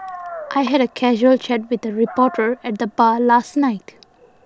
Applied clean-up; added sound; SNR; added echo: none; Dog; 19 dB; none.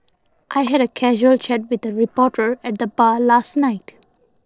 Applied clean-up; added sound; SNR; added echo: neural separator model SepFormer DNS4.